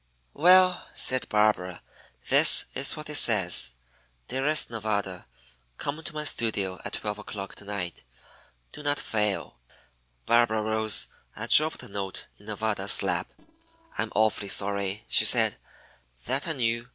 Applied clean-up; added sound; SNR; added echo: neural separator model SepFormer DNS4.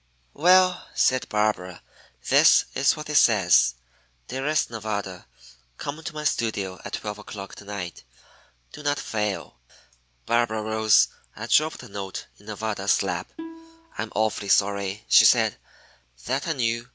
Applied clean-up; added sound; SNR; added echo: none; Plucked string instrument; 14 dB; none.